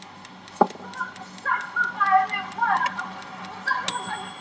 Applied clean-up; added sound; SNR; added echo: none; Clock; 18 dB; reverberation time 1.6 s.